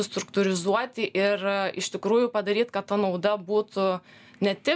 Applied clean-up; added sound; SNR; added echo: none; none; none; none.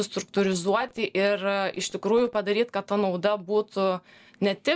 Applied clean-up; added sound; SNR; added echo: neural separator model SepFormer DNS4.